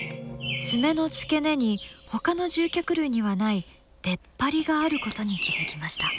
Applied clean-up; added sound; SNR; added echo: none; Bird vocalization, bird call, bird song; 10 dB; none.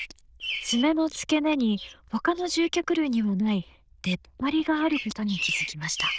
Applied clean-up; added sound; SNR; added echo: neural diffusion model UNIVERSE++.